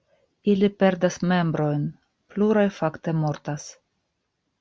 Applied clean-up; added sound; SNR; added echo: none; none; none; none.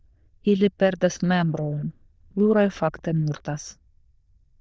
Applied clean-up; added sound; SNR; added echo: neural diffusion model UNIVERSE++.